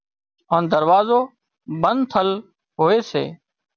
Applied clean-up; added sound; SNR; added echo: none; none; none; none.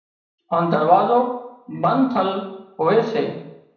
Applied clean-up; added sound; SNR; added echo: none; none; none; reverberation time 0.8 s.